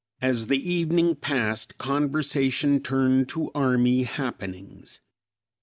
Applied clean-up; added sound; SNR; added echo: none; none; none; none.